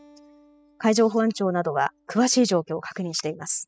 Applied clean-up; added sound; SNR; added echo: classical method spectral subtraction.